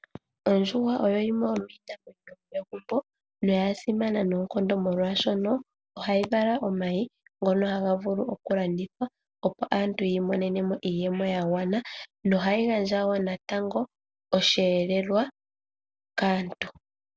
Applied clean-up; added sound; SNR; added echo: none; none; none; none.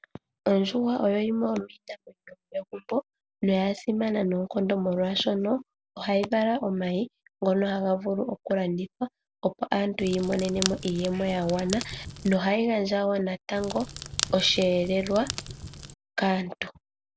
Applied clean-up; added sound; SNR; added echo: none; Crackle; 10 dB; none.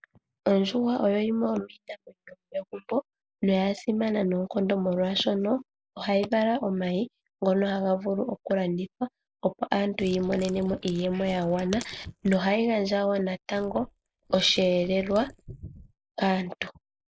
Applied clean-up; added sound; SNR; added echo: neural mask model Resemble Enhance denoiser.